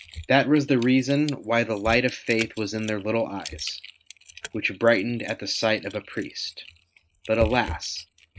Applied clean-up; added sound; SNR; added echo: neural mask model RNNoise.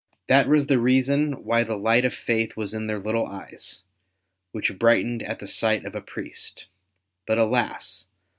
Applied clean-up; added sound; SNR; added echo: none; none; none; none.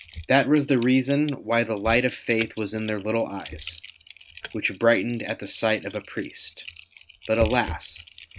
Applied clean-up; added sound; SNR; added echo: none; Typing; 14 dB; none.